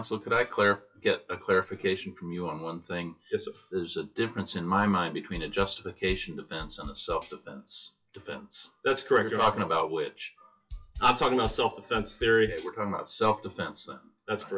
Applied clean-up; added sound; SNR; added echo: classical method WPE with log-MMSE.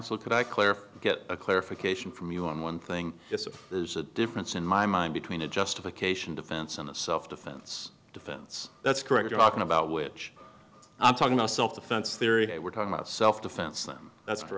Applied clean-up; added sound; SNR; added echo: none; none; none; none.